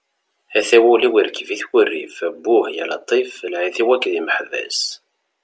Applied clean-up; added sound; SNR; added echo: none; none; none; none.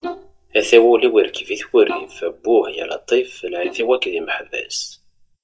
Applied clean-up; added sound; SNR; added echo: neural mask model DeepFilterNet 3.